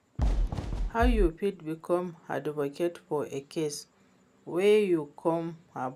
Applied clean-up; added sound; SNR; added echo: none; Fireworks; -1 dB; none.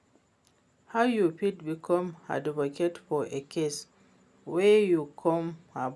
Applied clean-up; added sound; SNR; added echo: none; none; none; none.